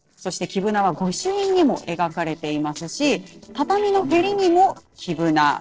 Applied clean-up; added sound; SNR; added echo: neural separator model SepFormer DNS4.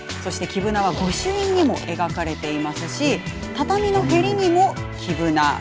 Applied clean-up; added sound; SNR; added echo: none; Zipper (clothing); 18 dB; none.